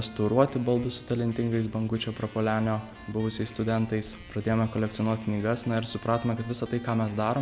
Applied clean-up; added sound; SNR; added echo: none; none; none; none.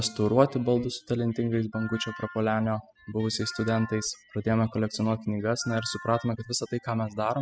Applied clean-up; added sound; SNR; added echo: classical method spectral subtraction.